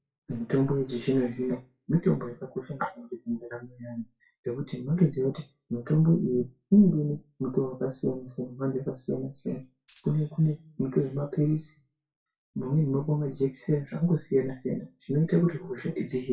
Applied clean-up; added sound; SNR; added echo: classical method WPE with log-MMSE.